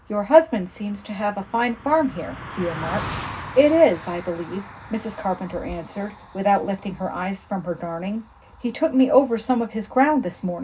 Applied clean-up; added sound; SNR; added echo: none; Car passing by; 16 dB; reverberation time 0.4 s.